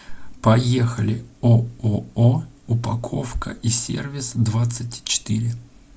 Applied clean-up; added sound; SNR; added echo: none; none; none; none.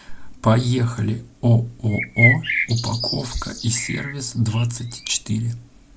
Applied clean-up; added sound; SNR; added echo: none; Bird; 4 dB; none.